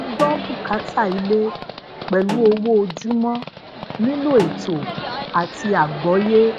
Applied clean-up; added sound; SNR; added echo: none; Livestock, farm animals, working animals + Snare drum; 10 dB; none.